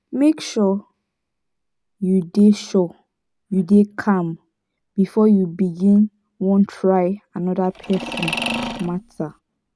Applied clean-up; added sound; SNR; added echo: none; Mechanisms; 8 dB; none.